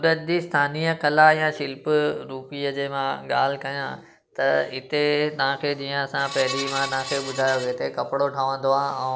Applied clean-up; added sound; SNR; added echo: none; Screech; 9 dB; none.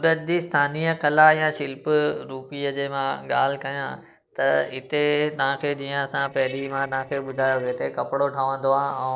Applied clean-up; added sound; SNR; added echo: neural separator model SepFormer DNS4.